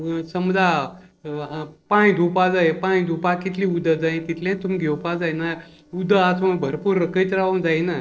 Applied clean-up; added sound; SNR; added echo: neural separator model SepFormer DNS4.